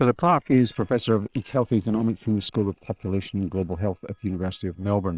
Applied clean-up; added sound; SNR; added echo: neural separator model SepFormer WHAM!.